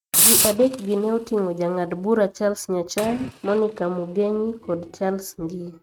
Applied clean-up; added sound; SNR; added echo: neural mask model RNNoise.